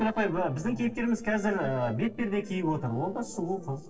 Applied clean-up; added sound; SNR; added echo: neural separator model SepFormer DNS4.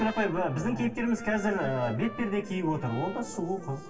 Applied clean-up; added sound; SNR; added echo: none; Trumpet; 17 dB; reverberation time 1.9 s.